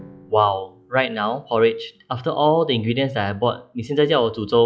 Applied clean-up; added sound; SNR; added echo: classical method log-MMSE.